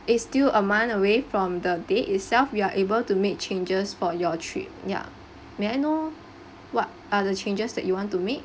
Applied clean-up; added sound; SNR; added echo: none; none; none; none.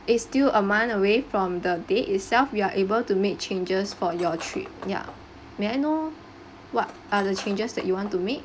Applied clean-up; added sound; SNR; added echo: none; Cutlery, silverware; 19 dB; none.